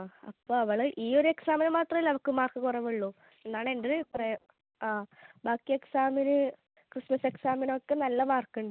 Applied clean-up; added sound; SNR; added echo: none; none; none; none.